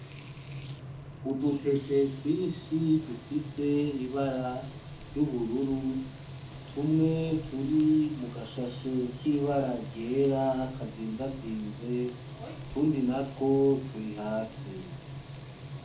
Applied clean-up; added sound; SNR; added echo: none; Frying (food); 11 dB; reverberation time 0.4 s.